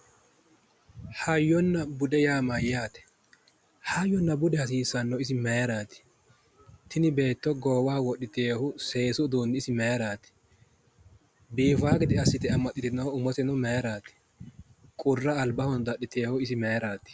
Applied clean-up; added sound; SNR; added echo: none; none; none; none.